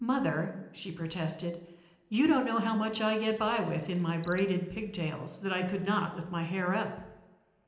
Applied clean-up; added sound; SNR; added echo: none; Camera; 4 dB; reverberation time 0.8 s.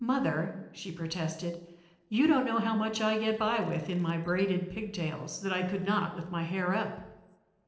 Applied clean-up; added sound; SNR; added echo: neural separator model SepFormer DNS4.